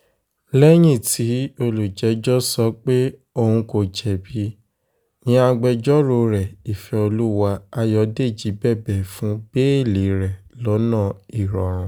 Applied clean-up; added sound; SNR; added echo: none; none; none; none.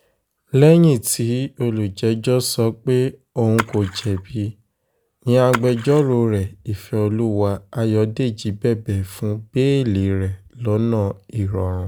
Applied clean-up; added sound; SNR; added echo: none; Splash, splatter; 14 dB; none.